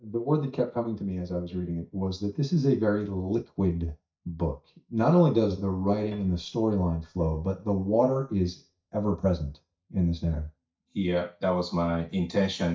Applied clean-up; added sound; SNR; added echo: neural mask model DeepFilterNet 3.